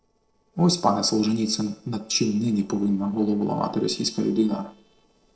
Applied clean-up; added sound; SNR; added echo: neural separator model SepFormer DNS4.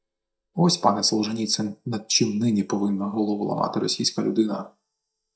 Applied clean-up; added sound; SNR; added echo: neural mask model DeepFilterNet 3.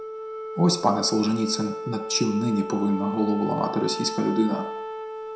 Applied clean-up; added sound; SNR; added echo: none; Wind instrument, woodwind instrument; 8 dB; reverberation time 0.6 s.